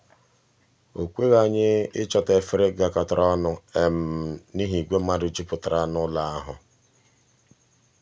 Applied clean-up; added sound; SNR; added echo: none; none; none; none.